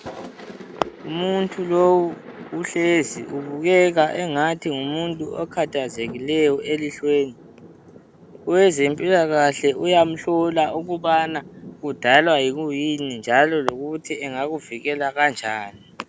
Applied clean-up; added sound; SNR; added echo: none; Thunder; 19 dB; none.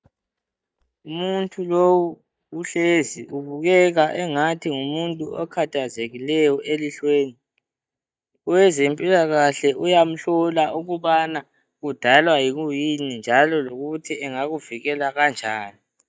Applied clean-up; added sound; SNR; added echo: neural mask model DeepFilterNet 3.